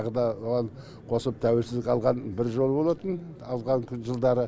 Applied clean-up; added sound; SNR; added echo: none; none; none; none.